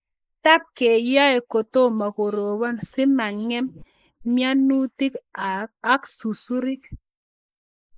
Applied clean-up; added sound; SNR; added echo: neural mask model Resemble Enhance denoiser.